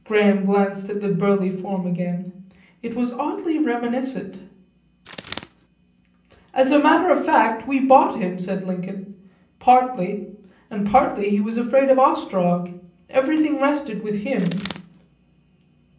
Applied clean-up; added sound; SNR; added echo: none; Bird; 14 dB; reverberation time 0.6 s.